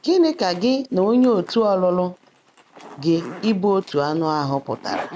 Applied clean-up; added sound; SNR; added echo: none; Zipper (clothing); 19 dB; none.